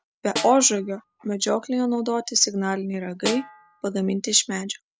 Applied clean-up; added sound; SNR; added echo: none; Snare drum; 12 dB; none.